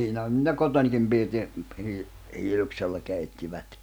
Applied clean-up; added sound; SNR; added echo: none; none; none; none.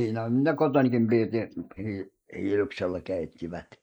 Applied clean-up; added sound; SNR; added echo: neural mask model Resemble Enhance denoiser.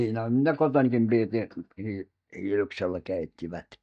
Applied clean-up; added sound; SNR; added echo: neural mask model DeepFilterNet 3.